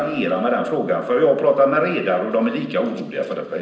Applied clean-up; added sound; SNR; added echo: neural separator model SepFormer DNS4.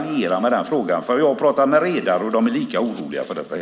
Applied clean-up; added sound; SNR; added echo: none; none; none; none.